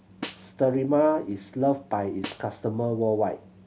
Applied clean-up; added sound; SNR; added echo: none; Snare drum; 17 dB; none.